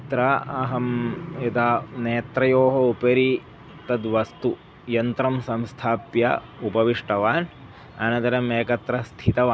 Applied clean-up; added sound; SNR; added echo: none; none; none; none.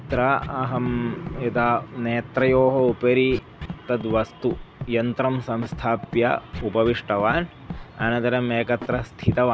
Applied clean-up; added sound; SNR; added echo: none; Scratching (performance technique); 14 dB; none.